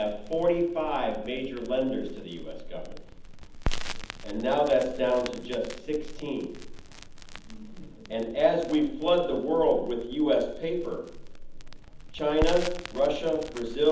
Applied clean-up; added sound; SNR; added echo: none; Crackle; 8 dB; reverberation time 0.8 s.